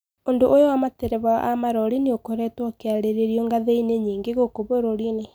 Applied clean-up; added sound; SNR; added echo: none; none; none; none.